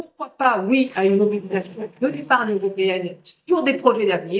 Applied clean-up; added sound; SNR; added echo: neural mask model DeepFilterNet 3.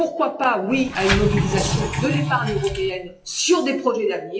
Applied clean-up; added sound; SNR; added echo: classical method WPE with log-MMSE.